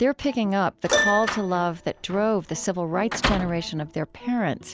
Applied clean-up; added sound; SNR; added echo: none; Keyboard (musical) + Slam; 4 dB; none.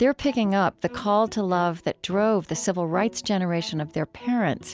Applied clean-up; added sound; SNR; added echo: none; none; none; none.